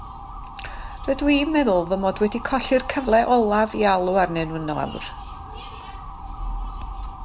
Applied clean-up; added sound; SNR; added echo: none; Motor vehicle (road) / Siren; 16 dB; none.